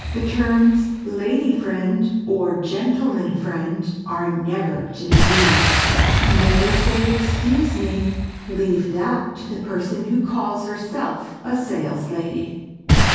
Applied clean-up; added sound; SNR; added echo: none; Boom; 1 dB; reverberation time 1.3 s.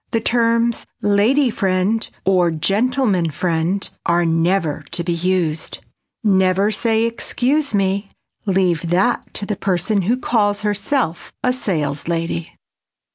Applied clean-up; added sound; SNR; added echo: none; none; none; none.